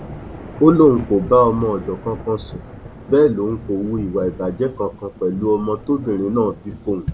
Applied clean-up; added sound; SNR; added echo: none; Thunder / Rain; 15 dB; none.